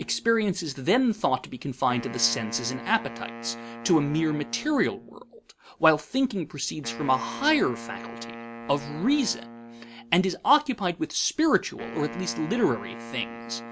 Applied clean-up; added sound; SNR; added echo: none; Wind instrument, woodwind instrument; 14 dB; none.